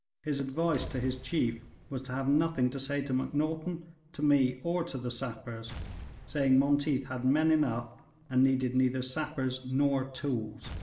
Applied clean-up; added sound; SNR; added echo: none; Explosion; 18 dB; reverberation time 0.6 s.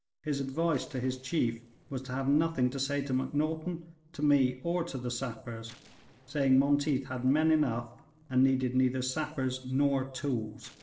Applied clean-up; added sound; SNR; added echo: neural separator model SepFormer DNS4.